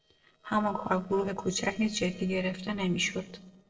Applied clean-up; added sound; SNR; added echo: neural separator model SepFormer DNS4.